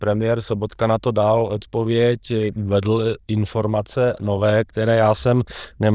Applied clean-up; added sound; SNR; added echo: neural diffusion model UNIVERSE++.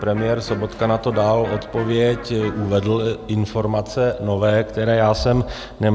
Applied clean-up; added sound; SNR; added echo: none; Electric guitar; 18 dB; none.